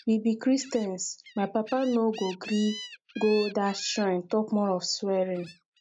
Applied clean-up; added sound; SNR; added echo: neural mask model RNNoise.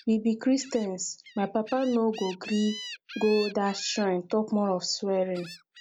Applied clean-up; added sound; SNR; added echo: none; Gull, seagull; 17 dB; none.